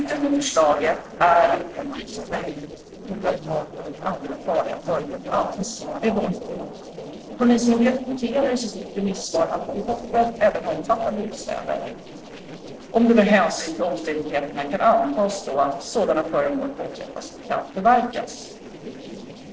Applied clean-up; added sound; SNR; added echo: neural separator model SepFormer DNS4.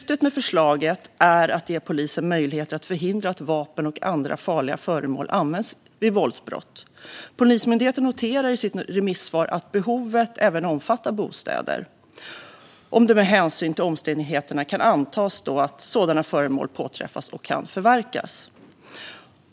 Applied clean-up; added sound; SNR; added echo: none; none; none; none.